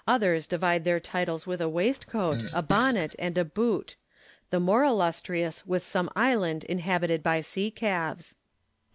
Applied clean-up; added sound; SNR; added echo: none; Fart; 10 dB; none.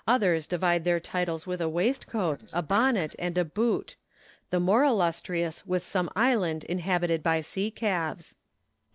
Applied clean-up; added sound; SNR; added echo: neural separator model SepFormer DNS4.